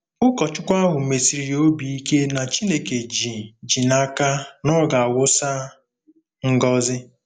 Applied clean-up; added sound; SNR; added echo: none; none; none; none.